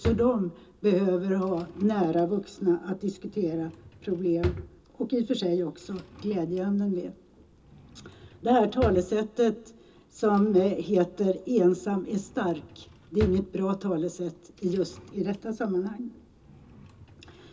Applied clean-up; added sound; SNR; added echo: none; Drawer open or close; 14 dB; reverberation time 0.2 s.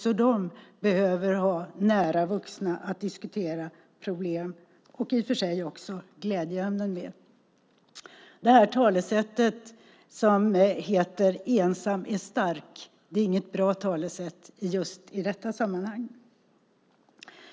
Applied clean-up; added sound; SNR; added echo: none; none; none; none.